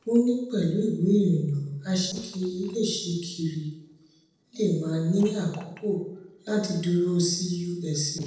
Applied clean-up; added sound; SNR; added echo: neural separator model SepFormer DNS4.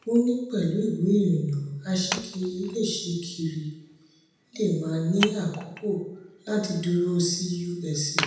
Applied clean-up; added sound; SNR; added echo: none; Wood; 13 dB; reverberation time 0.8 s.